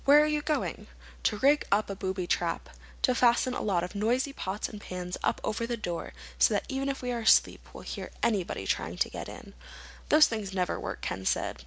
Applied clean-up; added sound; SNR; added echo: none; none; none; none.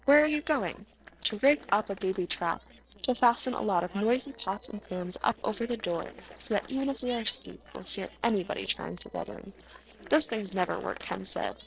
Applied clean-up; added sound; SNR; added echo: neural separator model SepFormer DNS4.